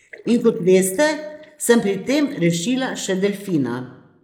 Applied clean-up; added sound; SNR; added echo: neural mask model Resemble Enhance denoiser.